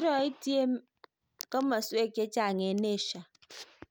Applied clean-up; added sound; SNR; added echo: none; none; none; none.